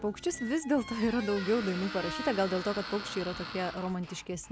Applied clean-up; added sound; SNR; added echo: none; Squeak; 10 dB; none.